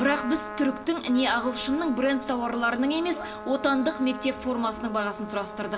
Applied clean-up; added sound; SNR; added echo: none; Trumpet; 12 dB; reverberation time 0.5 s.